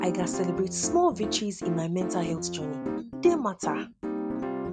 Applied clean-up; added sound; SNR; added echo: none; Piano; 4 dB; none.